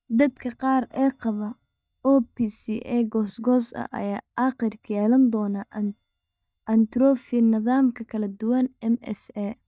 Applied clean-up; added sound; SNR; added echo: neural mask model DeepFilterNet 3.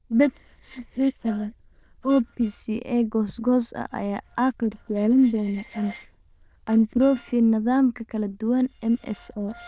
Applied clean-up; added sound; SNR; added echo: neural diffusion model UNIVERSE++.